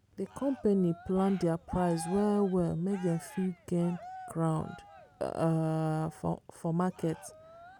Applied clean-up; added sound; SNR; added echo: none; Cheering; 18 dB; none.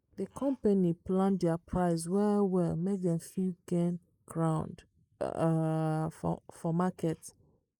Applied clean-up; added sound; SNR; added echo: neural mask model Resemble Enhance denoiser.